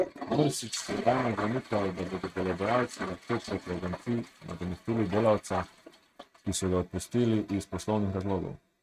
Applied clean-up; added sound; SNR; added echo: neural mask model RNNoise.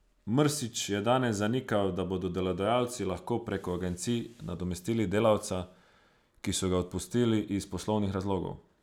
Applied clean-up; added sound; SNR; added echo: none; none; none; none.